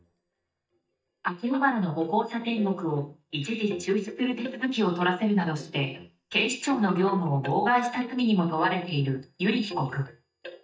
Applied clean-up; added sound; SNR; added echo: neural mask model DeepFilterNet 3.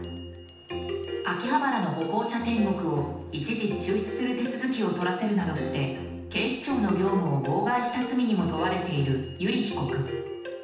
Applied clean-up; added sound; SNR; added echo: none; Bell; 16 dB; reverberation time 0.9 s.